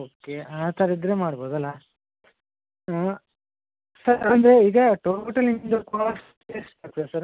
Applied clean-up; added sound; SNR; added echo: none; none; none; none.